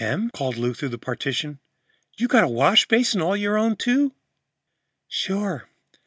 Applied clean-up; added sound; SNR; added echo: none; none; none; none.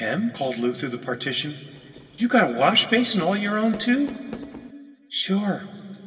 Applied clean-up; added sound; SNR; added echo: none; Fireworks; 19 dB; reverberation time 2.4 s.